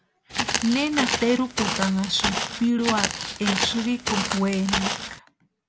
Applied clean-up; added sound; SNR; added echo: none; Walk, footsteps; 2 dB; none.